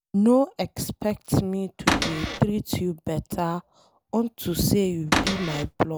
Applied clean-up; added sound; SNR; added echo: none; Cupboard open or close / Door; 1 dB; none.